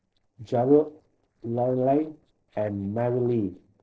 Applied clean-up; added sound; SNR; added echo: neural separator model SepFormer DNS4.